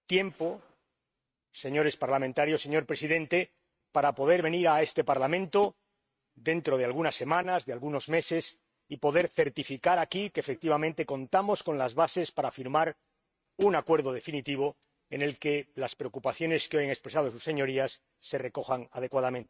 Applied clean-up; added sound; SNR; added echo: neural mask model RNNoise.